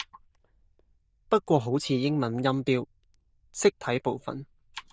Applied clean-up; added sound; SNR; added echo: neural diffusion model UNIVERSE++.